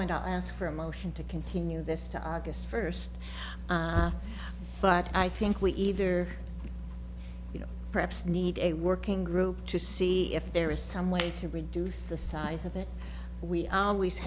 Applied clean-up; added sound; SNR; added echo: none; none; none; none.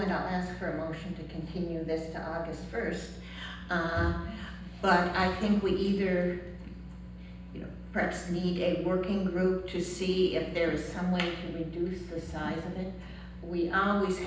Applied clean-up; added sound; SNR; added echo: none; none; none; reverberation time 0.9 s.